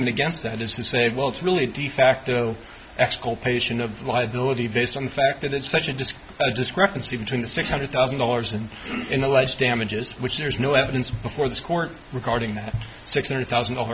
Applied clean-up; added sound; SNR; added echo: none; none; none; none.